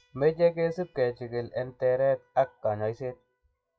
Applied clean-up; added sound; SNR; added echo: classical method WPE with log-MMSE.